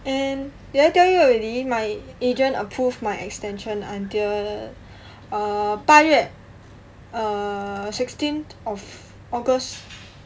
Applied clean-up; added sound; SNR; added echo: none; none; none; none.